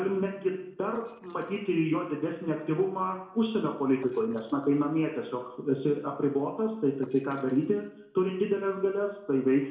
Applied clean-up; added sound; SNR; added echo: neural separator model SepFormer DNS4.